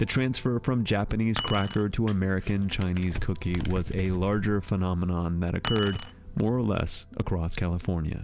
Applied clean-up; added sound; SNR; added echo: none; Crumpling, crinkling + Keys jangling; 9 dB; none.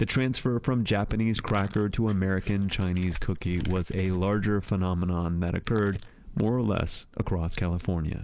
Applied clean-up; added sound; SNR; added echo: neural mask model Resemble Enhance denoiser.